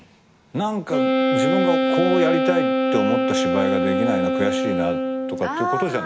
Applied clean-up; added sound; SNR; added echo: none; Wind instrument, woodwind instrument; -3 dB; none.